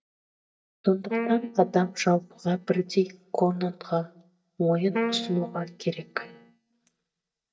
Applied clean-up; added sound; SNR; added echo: neural mask model DeepFilterNet 3.